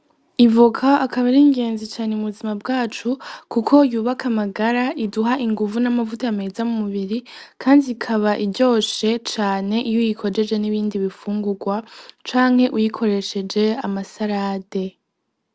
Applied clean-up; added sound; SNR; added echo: none; none; none; none.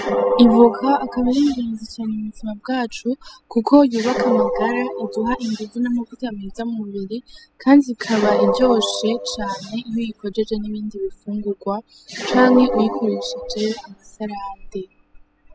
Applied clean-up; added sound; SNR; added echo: classical method spectral subtraction.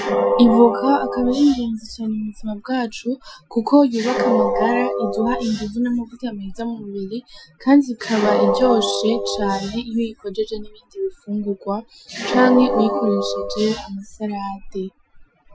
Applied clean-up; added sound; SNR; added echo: classical method Wiener filter.